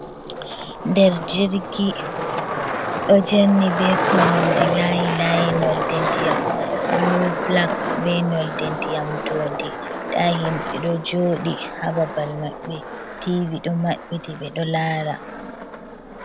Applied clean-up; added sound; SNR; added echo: none; Skateboard; 2 dB; none.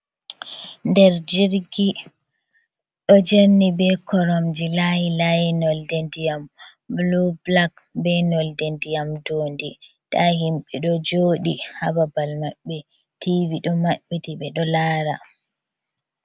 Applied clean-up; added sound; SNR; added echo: none; none; none; none.